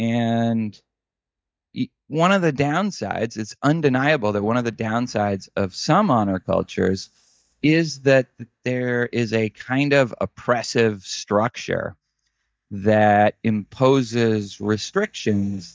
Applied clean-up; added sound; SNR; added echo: neural mask model DeepFilterNet 3.